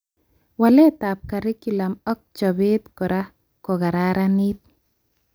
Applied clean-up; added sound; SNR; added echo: none; none; none; none.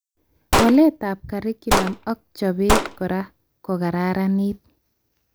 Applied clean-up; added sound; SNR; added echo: none; Gunshot, gunfire; 2 dB; none.